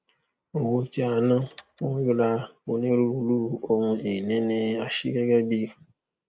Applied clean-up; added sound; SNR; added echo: neural mask model Resemble Enhance denoiser.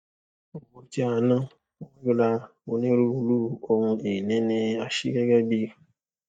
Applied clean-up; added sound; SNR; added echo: neural mask model DeepFilterNet 3.